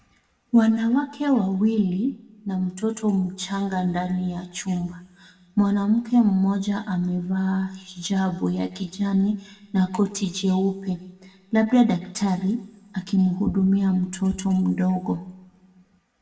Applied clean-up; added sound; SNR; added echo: none; none; none; reverberation time 0.8 s.